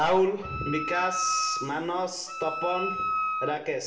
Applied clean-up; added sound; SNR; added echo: none; Wind instrument, woodwind instrument; 3 dB; reverberation time 0.7 s.